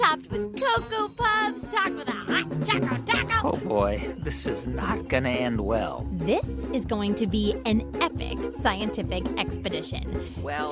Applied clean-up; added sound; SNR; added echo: none; none; none; none.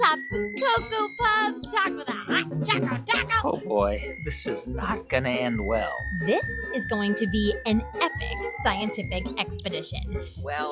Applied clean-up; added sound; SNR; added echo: classical method log-MMSE.